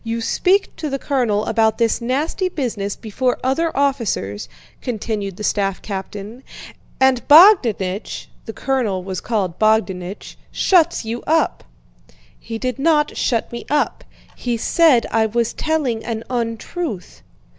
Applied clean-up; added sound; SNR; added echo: none; none; none; none.